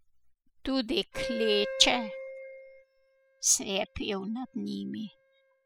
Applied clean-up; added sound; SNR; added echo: classical method spectral subtraction.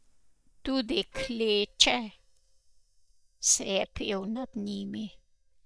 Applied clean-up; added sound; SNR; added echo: neural mask model DeepFilterNet 3.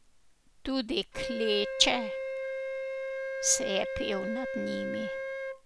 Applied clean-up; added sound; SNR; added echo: none; Wind instrument, woodwind instrument; 3 dB; none.